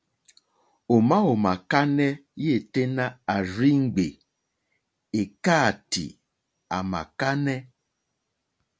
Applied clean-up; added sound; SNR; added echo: none; none; none; none.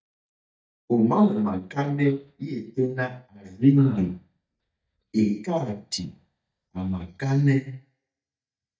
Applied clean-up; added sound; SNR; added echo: neural mask model DeepFilterNet 3.